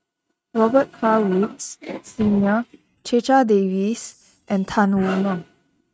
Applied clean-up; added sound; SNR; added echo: neural mask model RNNoise.